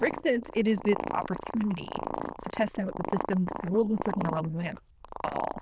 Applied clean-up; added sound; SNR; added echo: neural diffusion model UNIVERSE++.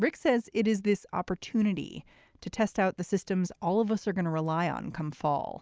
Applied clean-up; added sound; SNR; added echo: none; none; none; none.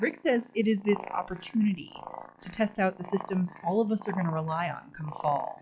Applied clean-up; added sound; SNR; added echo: classical method log-MMSE.